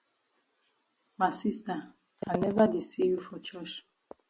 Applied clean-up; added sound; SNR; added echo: none; none; none; none.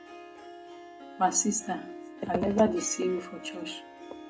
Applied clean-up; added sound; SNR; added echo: none; Harp; 14 dB; reverberation time 0.2 s.